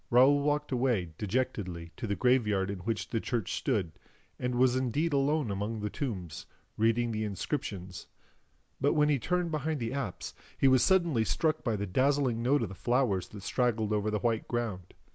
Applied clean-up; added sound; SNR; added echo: none; none; none; none.